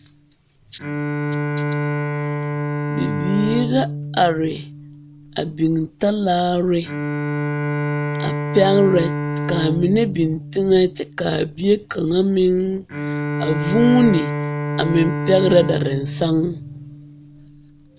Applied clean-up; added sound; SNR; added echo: none; Bowed string instrument; 5 dB; none.